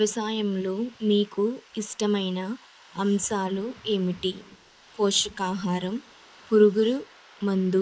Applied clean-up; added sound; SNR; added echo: neural mask model Resemble Enhance denoiser.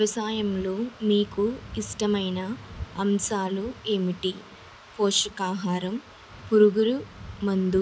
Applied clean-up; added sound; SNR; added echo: none; none; none; none.